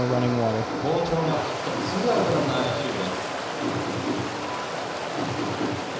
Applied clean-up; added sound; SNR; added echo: none; Stream; 4 dB; reverberation time 1.0 s.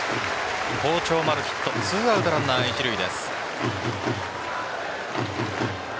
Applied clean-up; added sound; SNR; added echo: none; none; none; none.